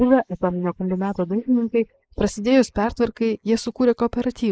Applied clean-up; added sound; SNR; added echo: neural mask model Resemble Enhance denoiser.